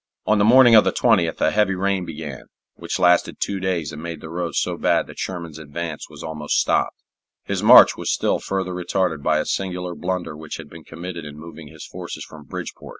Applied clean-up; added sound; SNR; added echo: none; none; none; none.